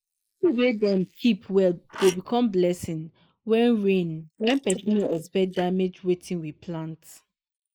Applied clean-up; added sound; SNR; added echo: neural mask model Resemble Enhance denoiser.